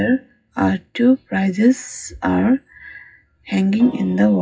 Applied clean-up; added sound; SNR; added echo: classical method WPE with log-MMSE.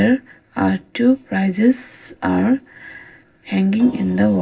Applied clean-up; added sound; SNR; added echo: neural separator model SepFormer DNS4.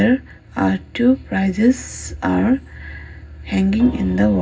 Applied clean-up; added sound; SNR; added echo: none; Keyboard (musical); 18 dB; reverberation time 0.4 s.